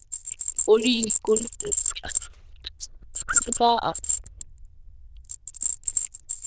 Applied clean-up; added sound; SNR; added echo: neural diffusion model UNIVERSE++.